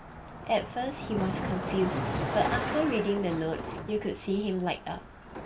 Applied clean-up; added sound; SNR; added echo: none; Car passing by; 4 dB; reverberation time 0.5 s.